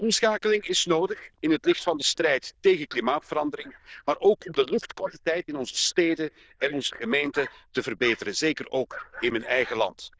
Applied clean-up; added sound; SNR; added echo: neural diffusion model UNIVERSE++.